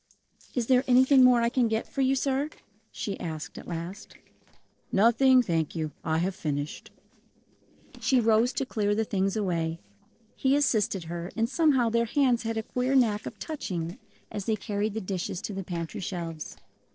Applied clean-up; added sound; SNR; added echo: neural separator model SepFormer DNS4.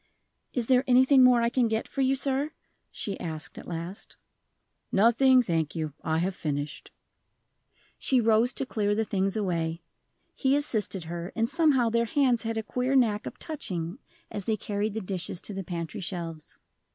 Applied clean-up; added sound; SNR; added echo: none; none; none; none.